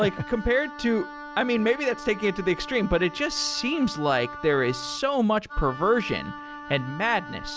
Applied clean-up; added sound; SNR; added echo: none; Wind instrument, woodwind instrument; 13 dB; none.